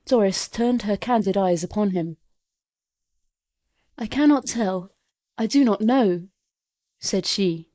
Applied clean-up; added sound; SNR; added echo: neural mask model Resemble Enhance denoiser.